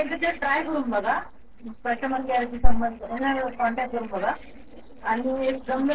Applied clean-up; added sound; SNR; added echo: neural separator model SepFormer DNS4.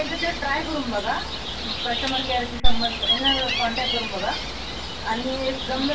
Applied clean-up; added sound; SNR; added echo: none; Gull, seagull; -4 dB; reverberation time 0.3 s.